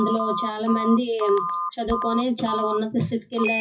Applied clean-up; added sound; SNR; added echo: classical method WPE with log-MMSE.